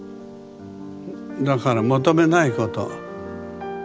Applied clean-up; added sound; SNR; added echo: none; none; none; none.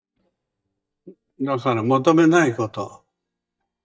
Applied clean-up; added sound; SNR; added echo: neural mask model DeepFilterNet 3.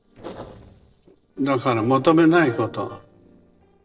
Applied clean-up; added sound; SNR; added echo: neural separator model SepFormer DNS4.